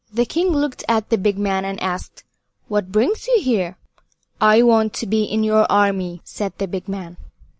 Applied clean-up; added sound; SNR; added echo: none; none; none; none.